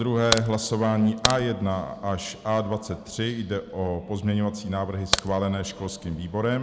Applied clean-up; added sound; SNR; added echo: none; Crack; 2 dB; none.